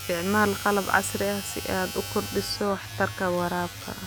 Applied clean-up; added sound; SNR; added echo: none; Domestic sounds, home sounds; 11 dB; none.